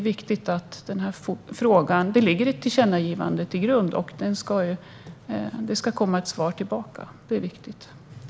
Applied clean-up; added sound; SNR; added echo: none; none; none; none.